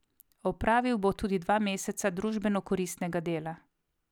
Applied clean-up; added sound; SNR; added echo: none; none; none; none.